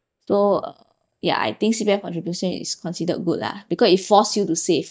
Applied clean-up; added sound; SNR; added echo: neural mask model DeepFilterNet 3.